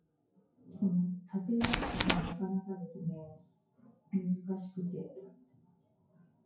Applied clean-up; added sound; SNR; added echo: classical method WPE with log-MMSE.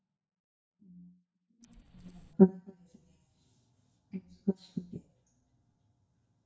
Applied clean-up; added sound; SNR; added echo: neural mask model DeepFilterNet 3.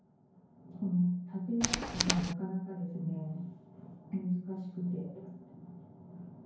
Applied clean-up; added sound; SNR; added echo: none; Tools; -4 dB; reverberation time 0.9 s.